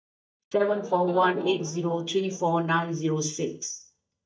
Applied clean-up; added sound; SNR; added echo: neural mask model DeepFilterNet 3.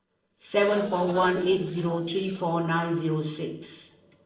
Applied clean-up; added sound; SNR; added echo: neural separator model SepFormer DNS4.